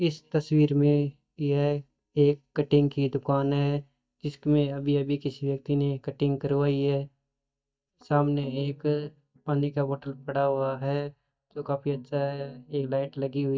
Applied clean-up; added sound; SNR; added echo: neural mask model DeepFilterNet 3.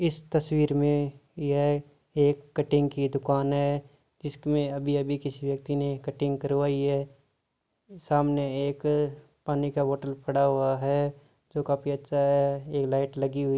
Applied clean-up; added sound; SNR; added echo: none; none; none; none.